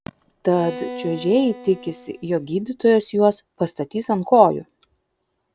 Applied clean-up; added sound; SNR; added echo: none; Bowed string instrument; 16 dB; none.